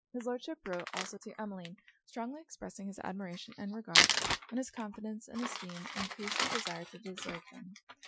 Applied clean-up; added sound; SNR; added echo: classical method Wiener filter.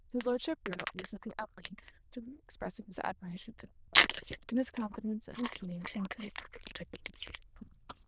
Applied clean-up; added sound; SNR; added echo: neural diffusion model UNIVERSE++.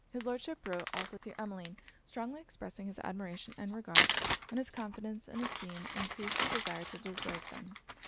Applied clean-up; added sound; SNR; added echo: none; Crumpling, crinkling; -4 dB; none.